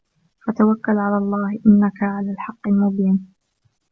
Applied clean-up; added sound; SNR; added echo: none; none; none; none.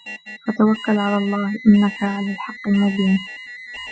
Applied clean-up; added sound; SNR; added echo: classical method Wiener filter.